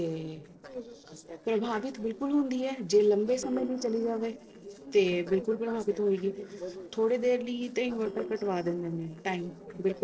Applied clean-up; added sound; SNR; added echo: neural separator model SepFormer DNS4.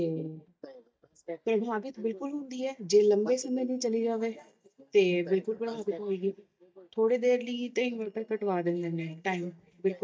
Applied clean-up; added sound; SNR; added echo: neural mask model DeepFilterNet 3.